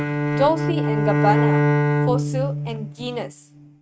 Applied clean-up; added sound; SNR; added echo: neural mask model RNNoise.